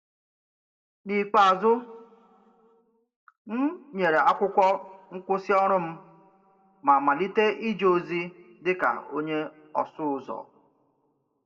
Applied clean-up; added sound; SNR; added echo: none; none; none; reverberation time 0.8 s.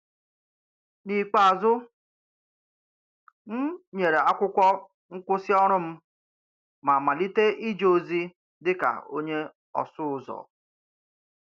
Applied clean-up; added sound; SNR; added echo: none; none; none; none.